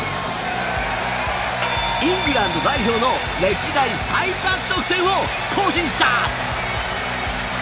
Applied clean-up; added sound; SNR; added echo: none; none; none; none.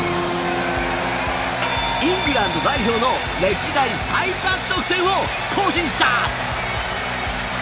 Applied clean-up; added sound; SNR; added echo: none; Keyboard (musical); 13 dB; none.